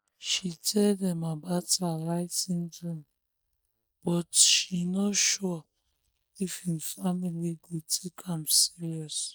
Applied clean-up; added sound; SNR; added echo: neural mask model DeepFilterNet 3.